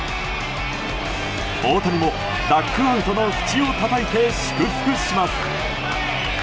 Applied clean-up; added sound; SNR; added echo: none; none; none; none.